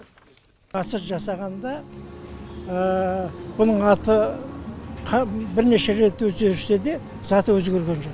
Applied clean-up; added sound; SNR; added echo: none; none; none; none.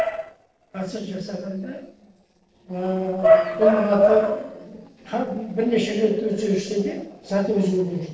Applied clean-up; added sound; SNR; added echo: neural separator model SepFormer DNS4.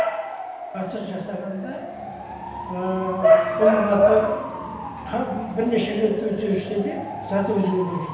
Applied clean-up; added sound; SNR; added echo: none; Bark / Motor vehicle (road) / Siren; 0 dB; reverberation time 0.9 s.